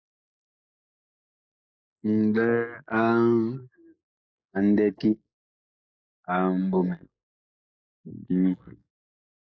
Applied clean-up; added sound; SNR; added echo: neural mask model Resemble Enhance denoiser.